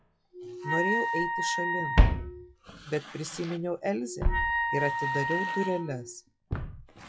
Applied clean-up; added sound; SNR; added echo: classical method log-MMSE.